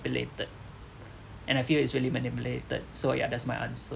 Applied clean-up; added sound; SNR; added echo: none; none; none; none.